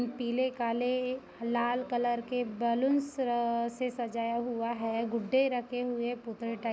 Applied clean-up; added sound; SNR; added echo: none; none; none; none.